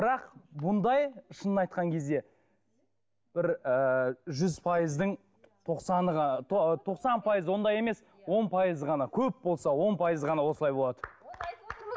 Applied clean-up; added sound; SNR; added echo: none; none; none; none.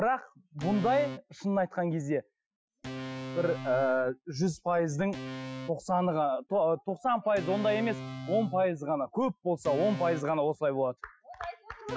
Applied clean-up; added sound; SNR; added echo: classical method Wiener filter.